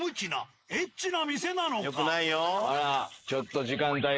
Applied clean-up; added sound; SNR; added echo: neural mask model Resemble Enhance denoiser.